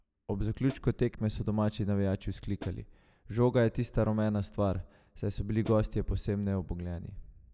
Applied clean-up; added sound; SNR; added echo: none; Hi-hat; 14 dB; none.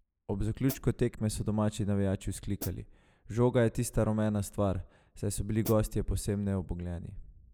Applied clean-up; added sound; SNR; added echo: neural mask model Resemble Enhance denoiser.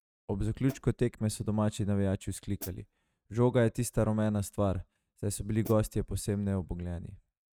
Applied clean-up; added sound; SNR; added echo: neural mask model RNNoise.